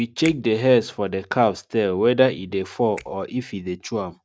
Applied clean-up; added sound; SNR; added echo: neural mask model RNNoise.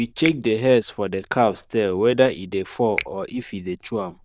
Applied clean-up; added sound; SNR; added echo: neural diffusion model UNIVERSE++.